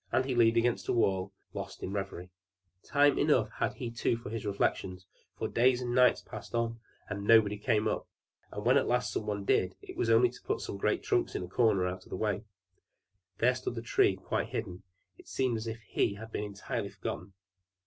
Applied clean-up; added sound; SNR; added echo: none; none; none; none.